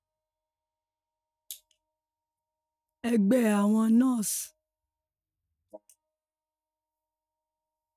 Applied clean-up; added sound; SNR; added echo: neural mask model DeepFilterNet 3.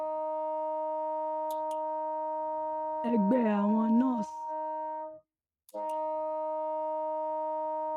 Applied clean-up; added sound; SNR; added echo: neural mask model RNNoise.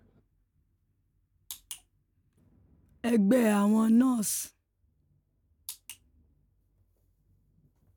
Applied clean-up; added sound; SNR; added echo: none; none; none; none.